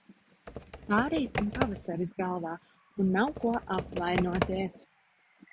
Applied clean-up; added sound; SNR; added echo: none; Computer keyboard; 4 dB; none.